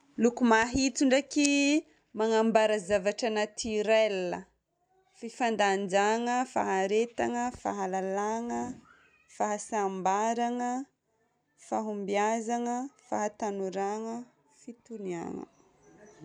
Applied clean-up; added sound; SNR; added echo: none; none; none; none.